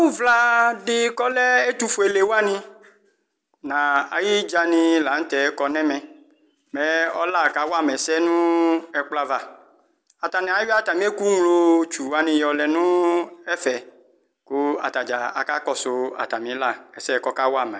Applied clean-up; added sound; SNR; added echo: none; none; none; none.